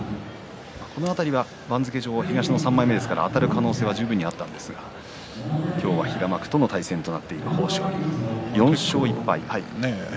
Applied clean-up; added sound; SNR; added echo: none; none; none; none.